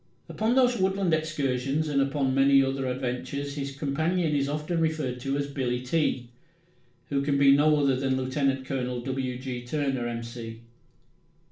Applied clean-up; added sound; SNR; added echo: none; none; none; reverberation time 0.4 s.